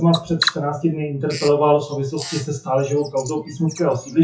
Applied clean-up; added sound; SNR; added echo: classical method WPE with log-MMSE.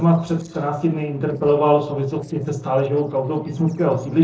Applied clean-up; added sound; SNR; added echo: neural separator model SepFormer DNS4.